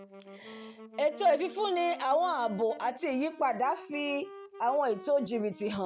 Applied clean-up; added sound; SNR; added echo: none; Wind instrument, woodwind instrument; 18 dB; none.